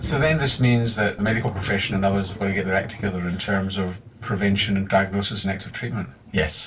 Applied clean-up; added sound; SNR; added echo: none; Thunder / Rain; 13 dB; reverberation time 0.2 s.